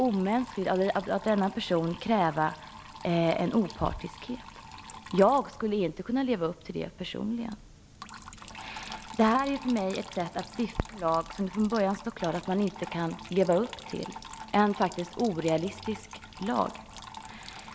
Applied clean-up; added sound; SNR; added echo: none; Trickle, dribble / Water tap, faucet; 16 dB; none.